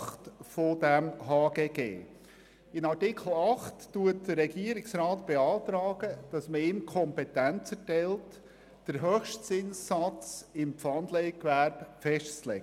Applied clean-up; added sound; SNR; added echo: none; none; none; none.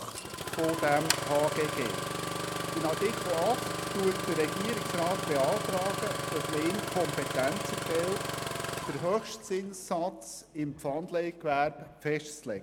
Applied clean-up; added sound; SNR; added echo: none; Engine starting; 3 dB; none.